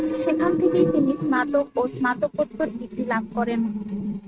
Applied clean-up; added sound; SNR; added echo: neural mask model RNNoise.